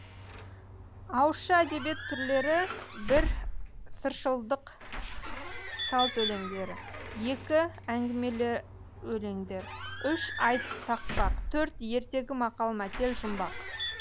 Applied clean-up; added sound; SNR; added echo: none; Squeak / Slam / Alarm / Wood; 5 dB; none.